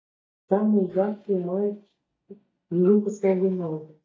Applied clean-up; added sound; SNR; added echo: neural mask model DeepFilterNet 3.